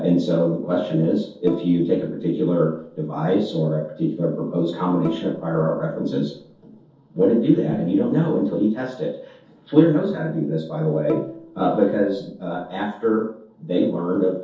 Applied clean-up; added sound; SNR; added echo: neural separator model SepFormer DNS4.